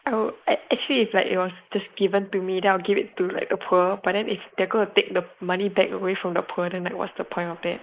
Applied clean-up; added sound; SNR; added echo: neural mask model Resemble Enhance denoiser.